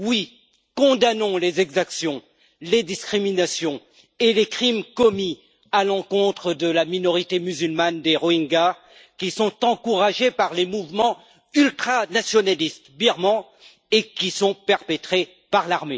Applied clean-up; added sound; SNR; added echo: none; none; none; none.